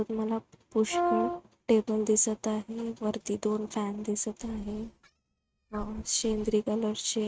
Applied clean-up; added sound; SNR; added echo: neural mask model RNNoise.